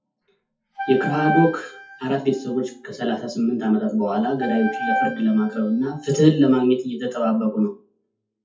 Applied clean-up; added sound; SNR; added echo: classical method WPE with log-MMSE.